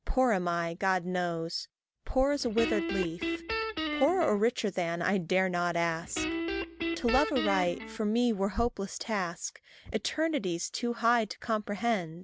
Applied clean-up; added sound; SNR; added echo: none; Guitar; 4 dB; none.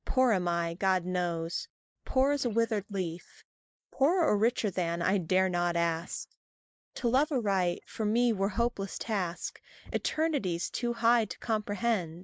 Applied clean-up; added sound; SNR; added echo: neural mask model Resemble Enhance denoiser.